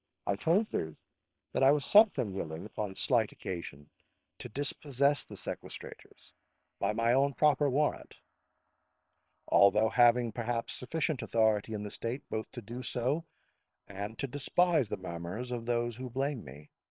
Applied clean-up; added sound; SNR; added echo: neural separator model SepFormer WHAM!.